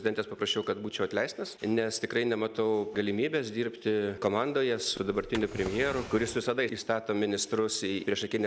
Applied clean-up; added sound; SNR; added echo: none; Drawer open or close; 12 dB; none.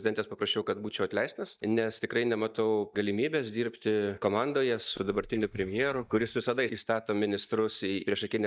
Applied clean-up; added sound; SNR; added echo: neural mask model DeepFilterNet 3.